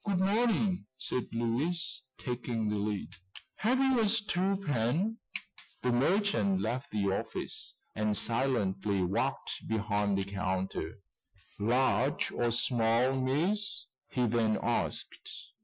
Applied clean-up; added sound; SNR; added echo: classical method Wiener filter.